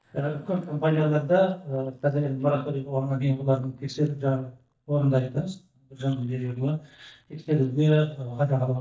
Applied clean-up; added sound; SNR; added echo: neural mask model DeepFilterNet 3.